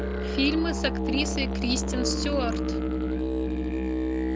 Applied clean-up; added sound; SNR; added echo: none; Musical instrument; -3 dB; none.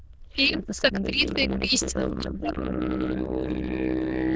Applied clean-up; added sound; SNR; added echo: neural diffusion model UNIVERSE++.